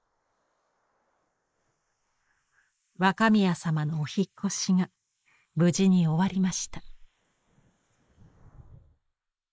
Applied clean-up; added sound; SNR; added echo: neural mask model Resemble Enhance denoiser.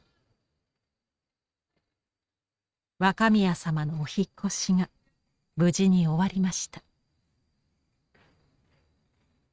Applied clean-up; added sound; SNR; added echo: neural mask model RNNoise.